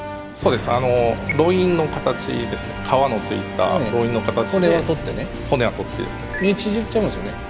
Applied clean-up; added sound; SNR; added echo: none; none; none; none.